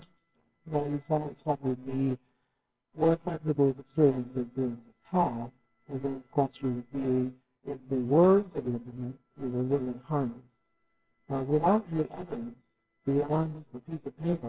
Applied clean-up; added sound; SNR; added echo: neural separator model SepFormer WHAMR!.